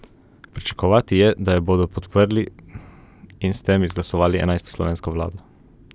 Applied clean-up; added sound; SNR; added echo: none; none; none; none.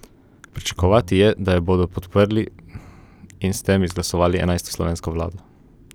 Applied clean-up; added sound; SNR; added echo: none; Bowed string instrument; 16 dB; none.